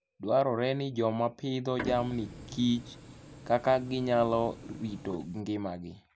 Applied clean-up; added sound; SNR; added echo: none; Printer; 13 dB; none.